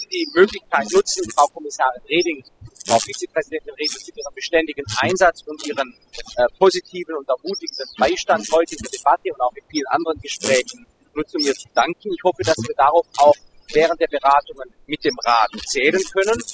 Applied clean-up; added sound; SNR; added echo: classical method spectral subtraction.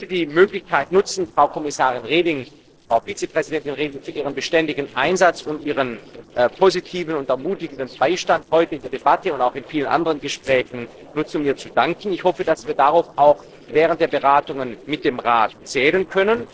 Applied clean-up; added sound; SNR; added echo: neural separator model SepFormer DNS4.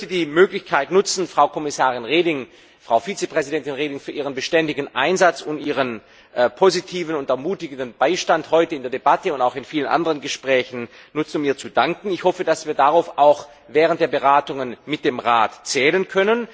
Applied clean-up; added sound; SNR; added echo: none; none; none; none.